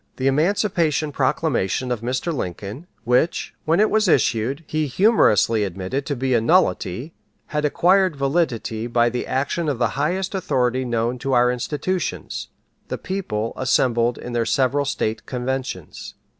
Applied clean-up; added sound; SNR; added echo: none; none; none; none.